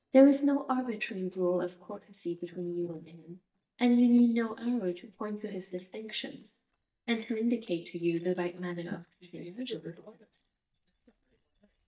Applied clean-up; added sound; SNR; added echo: neural mask model DeepFilterNet 3.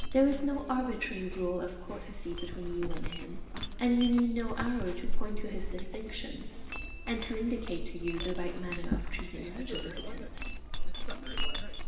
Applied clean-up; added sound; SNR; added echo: none; Chink, clink; -1 dB; reverberation time 1.2 s.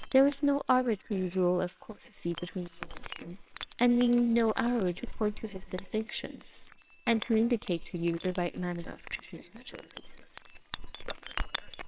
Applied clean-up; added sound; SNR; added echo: neural separator model SepFormer WHAMR!.